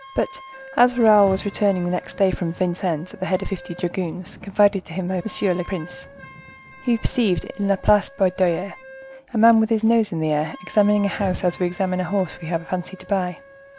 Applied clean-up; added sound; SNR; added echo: none; Wind instrument, woodwind instrument + Rain; 20 dB; none.